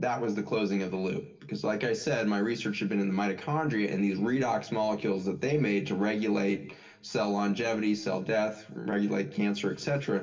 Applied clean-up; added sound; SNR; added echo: none; none; none; reverberation time 0.8 s.